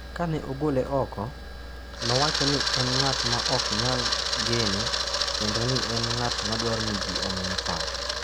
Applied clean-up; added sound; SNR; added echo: none; Camera; -2 dB; none.